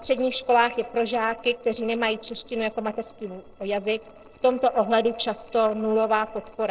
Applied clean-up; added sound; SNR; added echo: neural separator model SepFormer DNS4.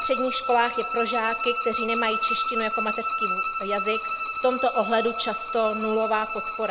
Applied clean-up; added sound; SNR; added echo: none; Bowed string instrument; 2 dB; none.